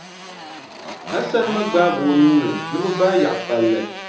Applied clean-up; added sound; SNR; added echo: none; Motorcycle; 11 dB; reverberation time 0.6 s.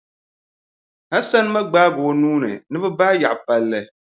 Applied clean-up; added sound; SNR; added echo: none; none; none; none.